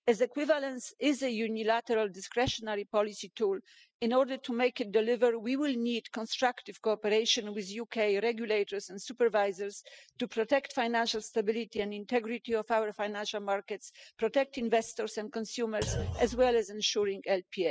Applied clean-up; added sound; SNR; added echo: classical method spectral subtraction.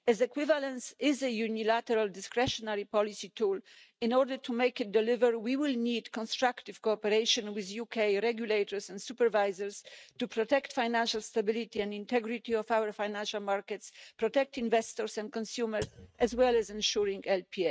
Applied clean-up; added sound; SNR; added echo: neural mask model RNNoise.